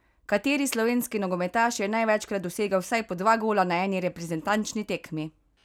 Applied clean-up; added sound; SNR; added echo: none; none; none; none.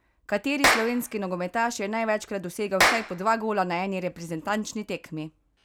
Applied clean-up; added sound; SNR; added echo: none; Clapping; 0 dB; none.